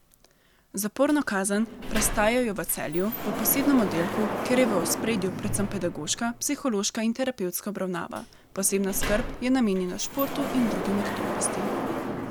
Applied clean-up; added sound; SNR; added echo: none; Sliding door; 5 dB; none.